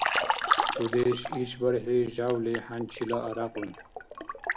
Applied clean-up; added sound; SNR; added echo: none; Liquid; 1 dB; none.